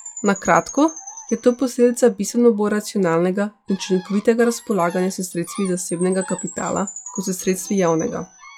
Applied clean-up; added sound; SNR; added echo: classical method log-MMSE.